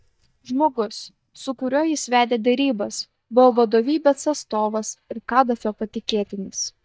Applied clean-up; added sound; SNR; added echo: neural mask model DeepFilterNet 3.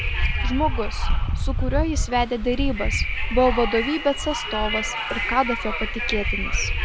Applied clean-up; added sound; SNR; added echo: none; Wind; -2 dB; none.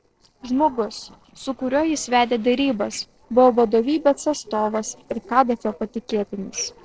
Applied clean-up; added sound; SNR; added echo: neural separator model SepFormer DNS4.